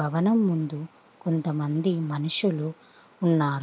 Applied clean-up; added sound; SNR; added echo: none; none; none; none.